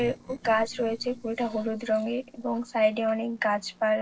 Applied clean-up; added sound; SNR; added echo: neural separator model SepFormer DNS4.